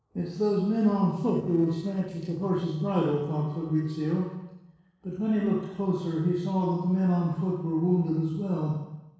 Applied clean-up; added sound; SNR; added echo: neural separator model SepFormer DNS4.